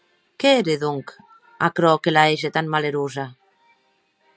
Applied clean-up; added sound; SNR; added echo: none; none; none; none.